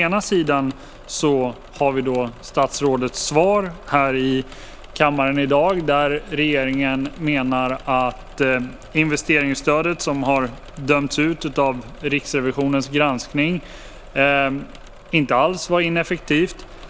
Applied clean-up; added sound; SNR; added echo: none; Engine / Mechanisms; 18 dB; none.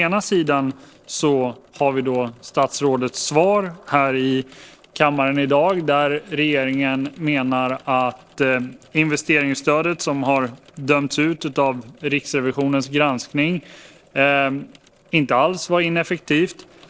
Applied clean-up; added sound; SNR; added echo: neural separator model SepFormer DNS4.